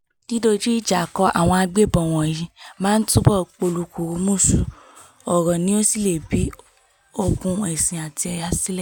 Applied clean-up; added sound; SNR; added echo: none; none; none; none.